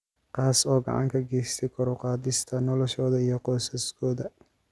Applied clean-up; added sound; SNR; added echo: none; none; none; none.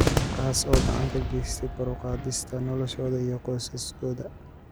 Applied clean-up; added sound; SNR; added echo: none; Cheering / Fireworks; 0 dB; none.